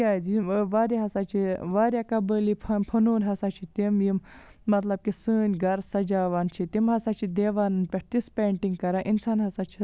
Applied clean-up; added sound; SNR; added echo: none; none; none; none.